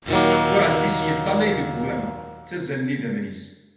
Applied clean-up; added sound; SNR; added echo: none; Acoustic guitar / Strum; -2 dB; reverberation time 0.9 s.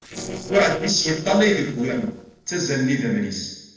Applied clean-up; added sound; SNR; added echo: neural separator model SepFormer DNS4.